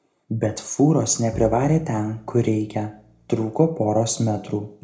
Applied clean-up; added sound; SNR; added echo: none; Bowed string instrument; 19 dB; reverberation time 0.3 s.